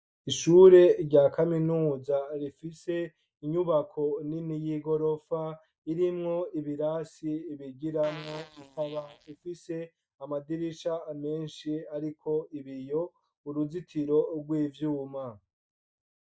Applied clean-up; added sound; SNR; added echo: neural mask model DeepFilterNet 3.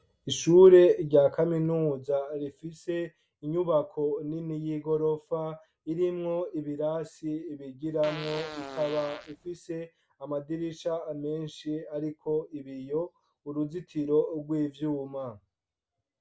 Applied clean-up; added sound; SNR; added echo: none; Fart; 14 dB; none.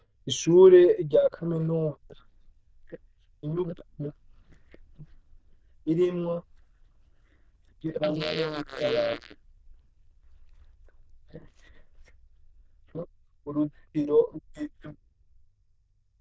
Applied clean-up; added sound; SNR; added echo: neural diffusion model UNIVERSE++.